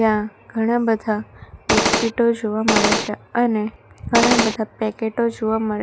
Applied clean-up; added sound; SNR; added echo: none; Gunshot, gunfire; -3 dB; none.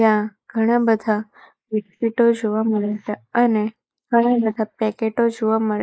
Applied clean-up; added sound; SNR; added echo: neural mask model Resemble Enhance denoiser.